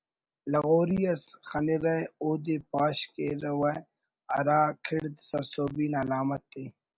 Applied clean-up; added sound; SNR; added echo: none; none; none; none.